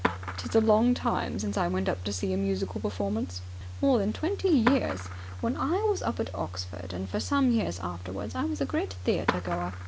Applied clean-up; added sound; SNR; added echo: none; Skateboard; 12 dB; none.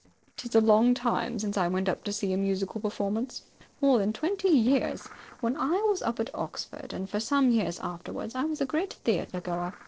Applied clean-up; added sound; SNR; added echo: neural separator model SepFormer DNS4.